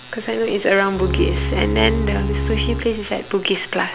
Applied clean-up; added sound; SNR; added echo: none; Bowed string instrument; 2 dB; none.